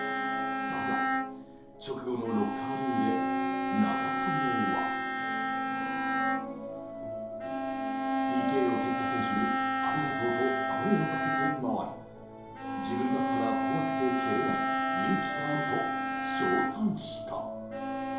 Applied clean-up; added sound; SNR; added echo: none; Bowed string instrument; -2 dB; reverberation time 2.8 s.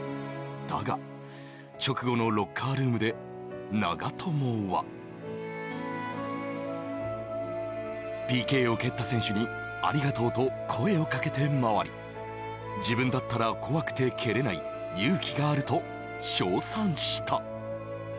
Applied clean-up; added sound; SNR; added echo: none; none; none; none.